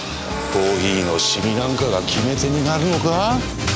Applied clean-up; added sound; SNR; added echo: none; Harmonica; 13 dB; none.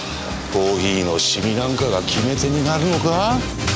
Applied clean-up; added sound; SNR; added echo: none; none; none; none.